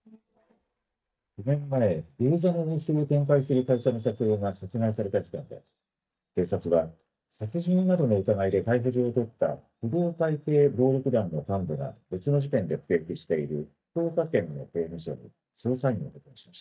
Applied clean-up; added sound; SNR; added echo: neural mask model DeepFilterNet 3.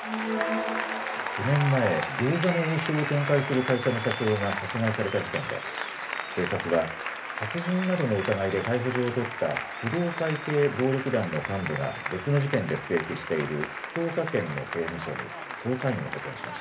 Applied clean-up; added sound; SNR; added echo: none; Applause; 6 dB; reverberation time 0.3 s.